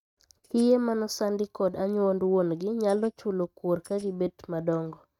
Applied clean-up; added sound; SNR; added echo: neural mask model RNNoise.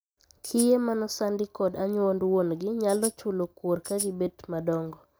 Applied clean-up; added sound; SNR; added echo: none; Tambourine; 8 dB; none.